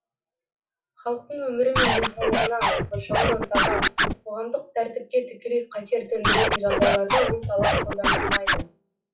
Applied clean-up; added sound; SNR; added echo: classical method WPE with log-MMSE.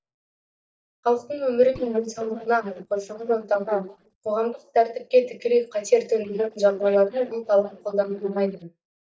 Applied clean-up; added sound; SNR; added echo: neural mask model DeepFilterNet 3.